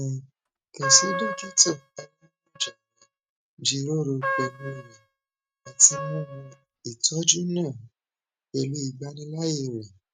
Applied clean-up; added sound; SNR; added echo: neural mask model RNNoise.